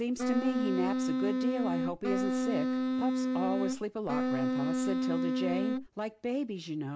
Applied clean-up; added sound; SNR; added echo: none; Wind instrument, woodwind instrument; -5 dB; none.